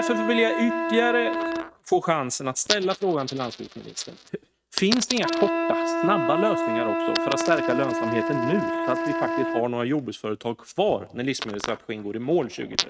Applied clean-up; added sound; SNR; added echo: neural mask model RNNoise.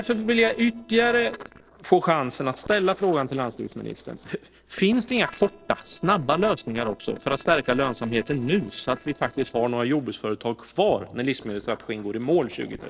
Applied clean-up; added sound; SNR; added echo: neural separator model SepFormer DNS4.